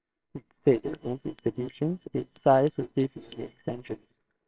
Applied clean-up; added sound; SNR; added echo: neural separator model SepFormer WHAMR!.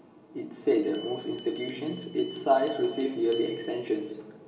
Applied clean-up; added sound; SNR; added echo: none; Bell; 18 dB; reverberation time 1.7 s.